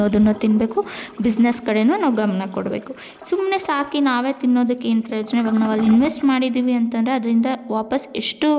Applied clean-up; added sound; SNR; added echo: none; Toilet flush / Gurgling; 20 dB; none.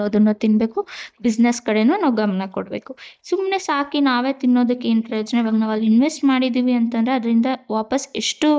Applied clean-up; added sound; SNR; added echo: neural mask model DeepFilterNet 3.